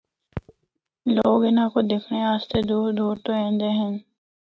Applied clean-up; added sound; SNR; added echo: neural mask model RNNoise.